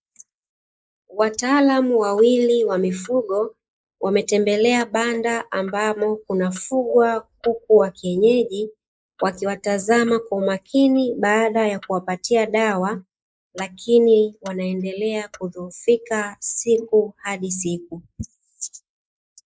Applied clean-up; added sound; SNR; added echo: neural mask model Resemble Enhance denoiser.